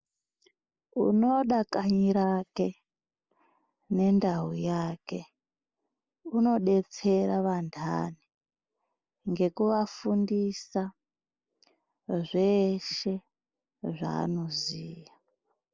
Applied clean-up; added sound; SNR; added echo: neural mask model Resemble Enhance denoiser.